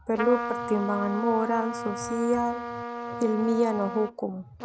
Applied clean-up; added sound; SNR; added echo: none; Trumpet; 7 dB; none.